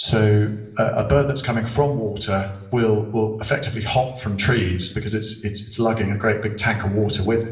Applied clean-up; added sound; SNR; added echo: none; none; none; reverberation time 0.7 s.